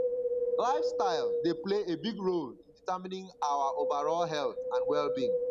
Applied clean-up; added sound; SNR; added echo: none; Wind; 0 dB; none.